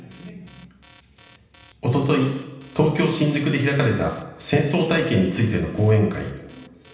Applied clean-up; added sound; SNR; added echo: none; Alarm; 18 dB; reverberation time 0.9 s.